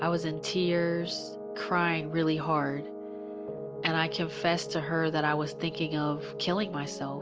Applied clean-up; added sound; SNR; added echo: none; none; none; none.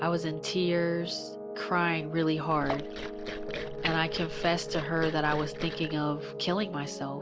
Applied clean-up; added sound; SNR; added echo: none; Liquid; 9 dB; none.